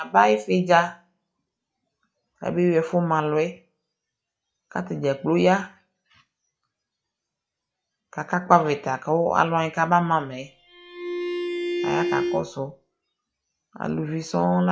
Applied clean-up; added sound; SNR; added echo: classical method log-MMSE.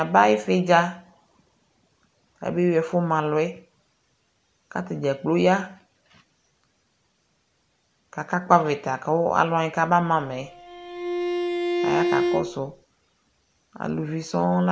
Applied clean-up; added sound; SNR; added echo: none; Bowed string instrument; 1 dB; none.